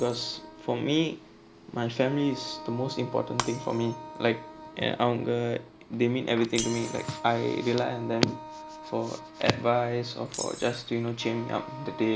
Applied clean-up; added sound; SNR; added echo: none; Shatter + Wind instrument, woodwind instrument; 13 dB; none.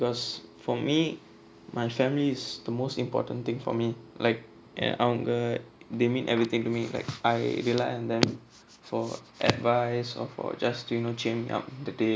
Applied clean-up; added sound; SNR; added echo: none; none; none; none.